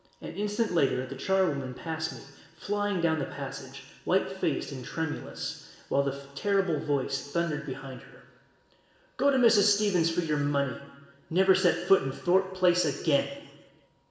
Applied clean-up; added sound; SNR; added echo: none; none; none; reverberation time 1.2 s.